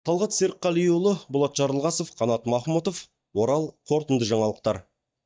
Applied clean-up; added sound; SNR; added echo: neural mask model DeepFilterNet 3.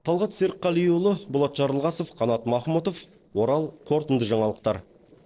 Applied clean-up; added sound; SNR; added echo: neural separator model SepFormer DNS4.